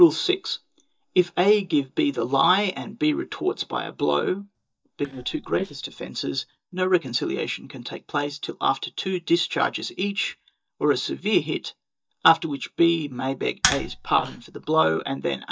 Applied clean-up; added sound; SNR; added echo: neural mask model DeepFilterNet 3.